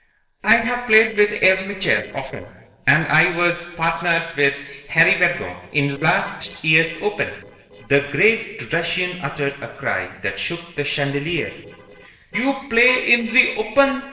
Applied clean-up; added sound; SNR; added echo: neural separator model SepFormer DNS4.